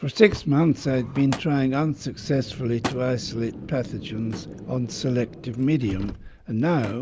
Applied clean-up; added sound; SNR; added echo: none; Car + Thump, thud; 13 dB; none.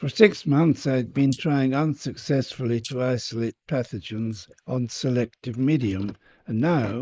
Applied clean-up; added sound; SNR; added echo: neural mask model Resemble Enhance denoiser.